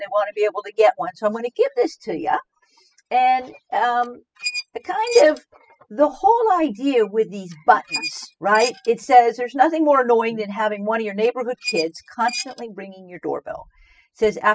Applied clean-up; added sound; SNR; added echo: classical method spectral subtraction.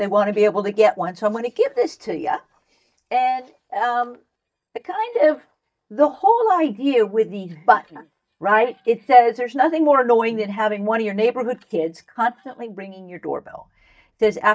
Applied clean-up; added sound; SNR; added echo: neural mask model DeepFilterNet 3.